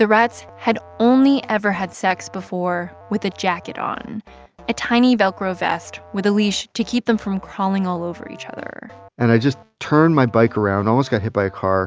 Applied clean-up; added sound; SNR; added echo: none; none; none; none.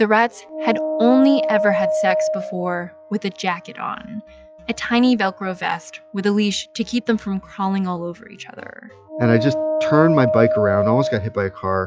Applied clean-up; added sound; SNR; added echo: classical method log-MMSE.